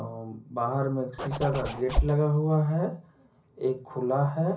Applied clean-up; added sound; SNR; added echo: none; Zipper (clothing); 1 dB; reverberation time 0.5 s.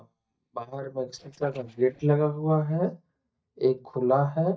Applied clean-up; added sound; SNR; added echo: neural mask model DeepFilterNet 3.